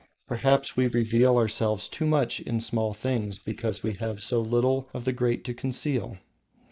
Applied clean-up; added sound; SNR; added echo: neural mask model Resemble Enhance denoiser.